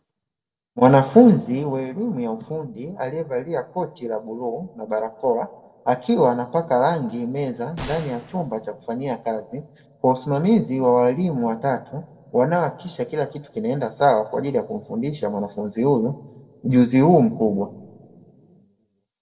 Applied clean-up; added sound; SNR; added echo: neural separator model SepFormer DNS4.